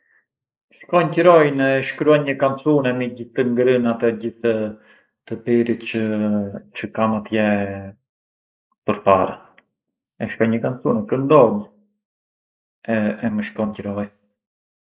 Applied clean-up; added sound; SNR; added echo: neural mask model Resemble Enhance denoiser.